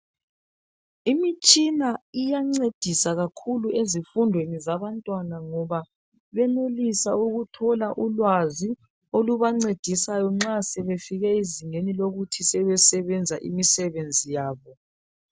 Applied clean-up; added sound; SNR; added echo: none; none; none; none.